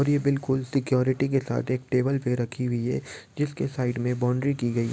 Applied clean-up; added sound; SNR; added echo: none; none; none; none.